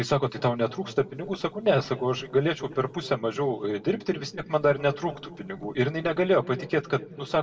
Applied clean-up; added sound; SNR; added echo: neural separator model SepFormer DNS4.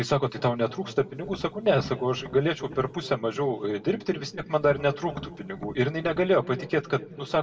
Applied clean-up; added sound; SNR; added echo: none; Tap; 16 dB; reverberation time 2.1 s.